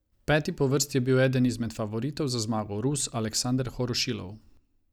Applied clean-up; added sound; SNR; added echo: none; none; none; none.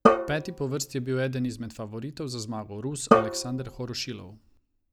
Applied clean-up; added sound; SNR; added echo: none; Drum; -5 dB; none.